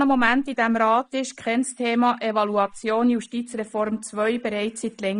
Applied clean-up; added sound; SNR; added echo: neural mask model Resemble Enhance denoiser.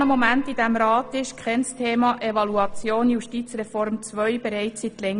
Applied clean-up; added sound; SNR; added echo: none; Piano; 13 dB; none.